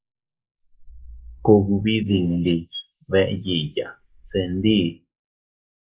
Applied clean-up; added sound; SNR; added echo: neural mask model Resemble Enhance denoiser.